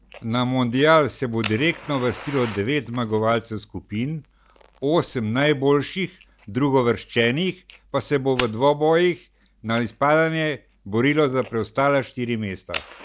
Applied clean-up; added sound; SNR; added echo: none; Fire; 19 dB; none.